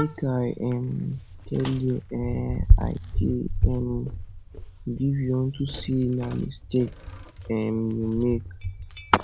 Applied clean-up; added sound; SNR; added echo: none; Bicycle; 1 dB; none.